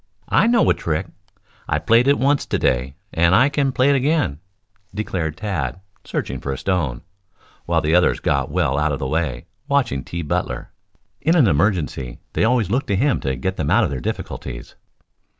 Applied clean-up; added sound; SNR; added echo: none; none; none; none.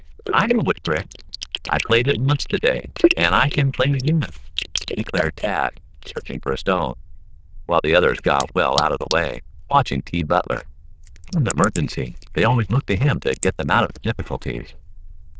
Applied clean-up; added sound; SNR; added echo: neural diffusion model UNIVERSE++.